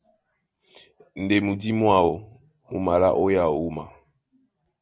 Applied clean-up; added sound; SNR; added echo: none; none; none; none.